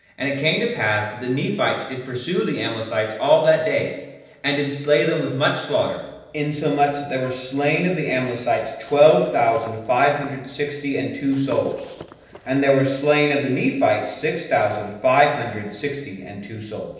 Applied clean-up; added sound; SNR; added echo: neural separator model SepFormer DNS4.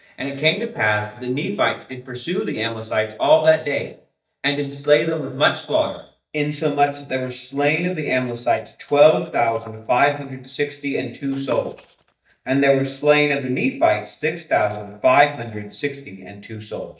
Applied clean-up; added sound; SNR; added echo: neural mask model DeepFilterNet 3.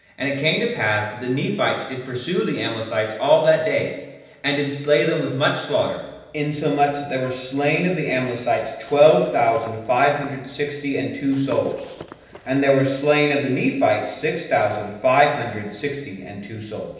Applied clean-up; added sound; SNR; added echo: none; Walk, footsteps / Run; 20 dB; reverberation time 0.9 s.